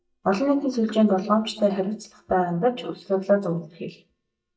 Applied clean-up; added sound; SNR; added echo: neural mask model DeepFilterNet 3.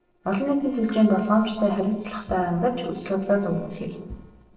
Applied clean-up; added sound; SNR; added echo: neural separator model SepFormer DNS4.